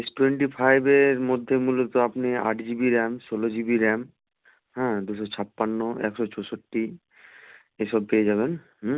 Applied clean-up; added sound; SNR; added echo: none; none; none; none.